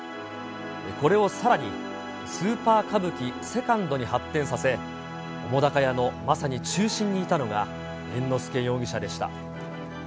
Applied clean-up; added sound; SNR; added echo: none; none; none; none.